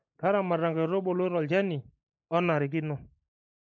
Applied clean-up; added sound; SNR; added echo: neural mask model Resemble Enhance denoiser.